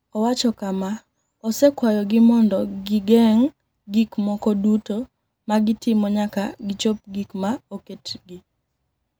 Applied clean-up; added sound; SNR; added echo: none; none; none; none.